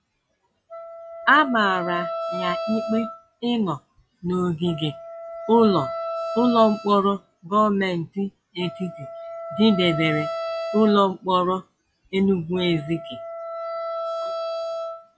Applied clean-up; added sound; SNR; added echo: classical method log-MMSE.